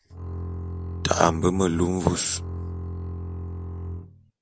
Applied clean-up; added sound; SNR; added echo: none; Bowed string instrument; 6 dB; none.